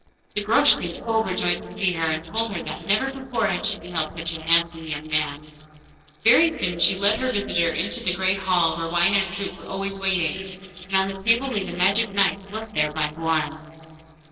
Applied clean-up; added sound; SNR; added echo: neural separator model SepFormer DNS4.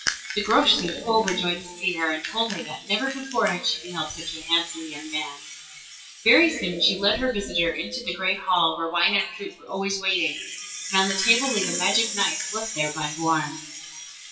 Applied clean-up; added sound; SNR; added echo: classical method WPE with log-MMSE.